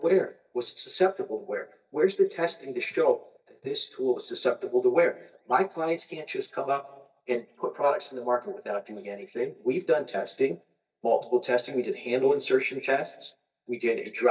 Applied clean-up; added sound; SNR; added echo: neural mask model DeepFilterNet 3.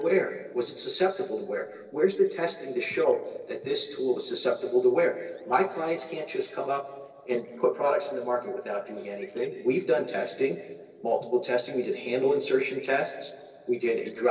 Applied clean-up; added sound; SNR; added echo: neural separator model SepFormer DNS4.